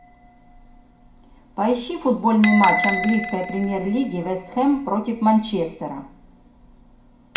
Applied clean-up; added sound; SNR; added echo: none; Bell; 9 dB; reverberation time 0.5 s.